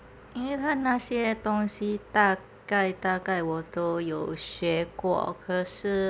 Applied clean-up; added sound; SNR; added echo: none; none; none; none.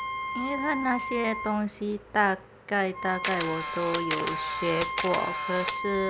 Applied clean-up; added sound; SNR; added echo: none; Camera + Wind instrument, woodwind instrument; 4 dB; none.